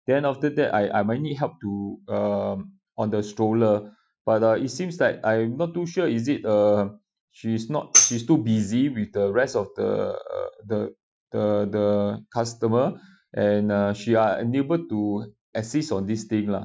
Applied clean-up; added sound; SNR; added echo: classical method Wiener filter.